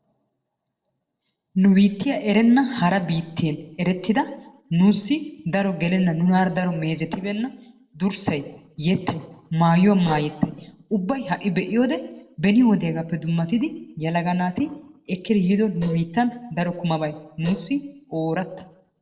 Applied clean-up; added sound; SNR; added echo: neural separator model SepFormer DNS4.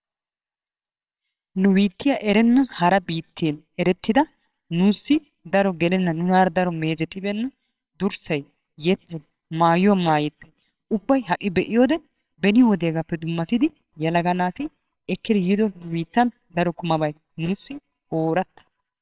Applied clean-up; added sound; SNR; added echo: neural separator model SepFormer WHAMR!.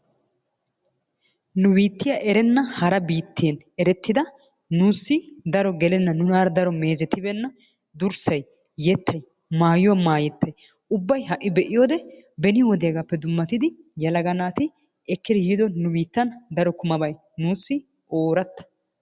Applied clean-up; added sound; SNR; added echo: none; none; none; none.